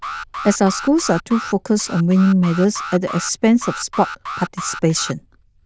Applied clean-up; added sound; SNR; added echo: neural diffusion model UNIVERSE++.